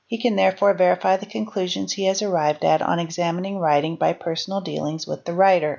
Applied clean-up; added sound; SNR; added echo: none; none; none; none.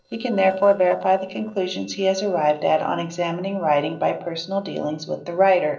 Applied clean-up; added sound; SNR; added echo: neural separator model SepFormer DNS4.